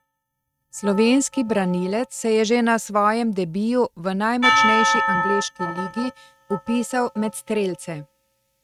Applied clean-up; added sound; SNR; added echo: neural mask model RNNoise.